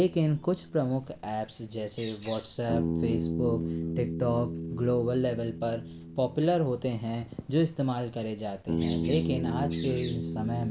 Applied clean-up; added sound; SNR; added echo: none; Bass guitar; 4 dB; none.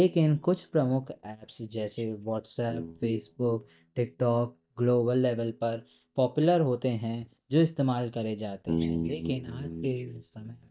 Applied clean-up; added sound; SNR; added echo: neural mask model DeepFilterNet 3.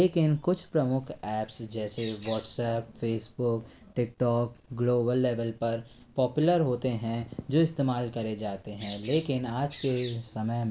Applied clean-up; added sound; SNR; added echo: none; none; none; none.